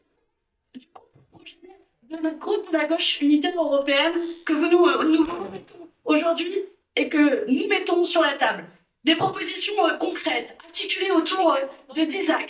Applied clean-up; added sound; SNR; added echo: neural mask model DeepFilterNet 3.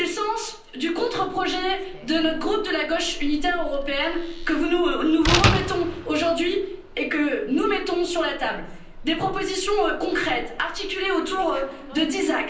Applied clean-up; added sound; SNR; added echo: none; Slam; 7 dB; reverberation time 0.6 s.